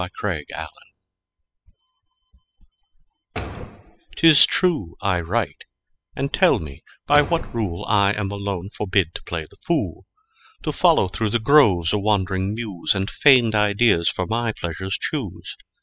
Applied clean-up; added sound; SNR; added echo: classical method spectral subtraction.